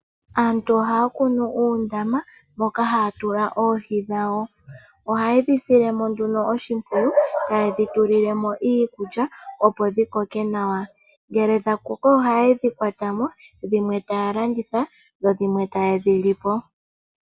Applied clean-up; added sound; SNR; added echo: none; none; none; none.